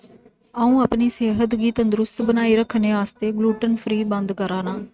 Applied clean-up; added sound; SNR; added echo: neural mask model RNNoise.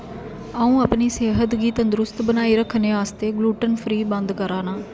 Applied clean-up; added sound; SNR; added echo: none; none; none; none.